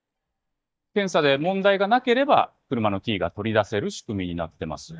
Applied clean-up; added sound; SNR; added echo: neural mask model DeepFilterNet 3.